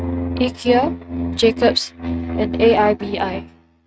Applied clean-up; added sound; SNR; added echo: neural mask model RNNoise.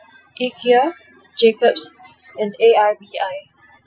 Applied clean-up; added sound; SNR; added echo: classical method Wiener filter.